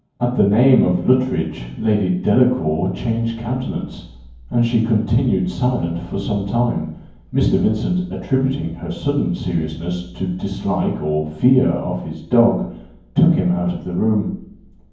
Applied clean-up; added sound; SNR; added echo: none; none; none; reverberation time 0.9 s.